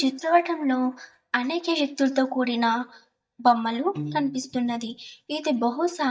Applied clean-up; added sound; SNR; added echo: neural mask model DeepFilterNet 3.